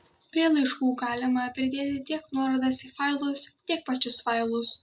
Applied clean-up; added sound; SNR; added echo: none; none; none; none.